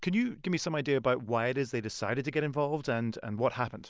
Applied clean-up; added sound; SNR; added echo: none; none; none; none.